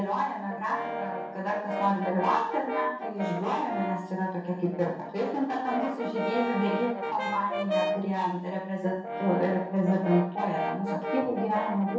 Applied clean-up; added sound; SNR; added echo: none; Brass instrument; 5 dB; reverberation time 0.6 s.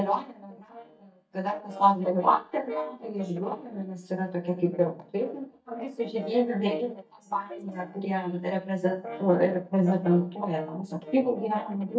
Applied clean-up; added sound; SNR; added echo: neural mask model DeepFilterNet 3.